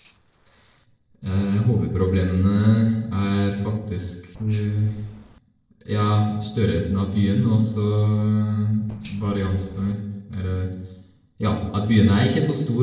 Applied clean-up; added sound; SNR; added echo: neural separator model SepFormer DNS4.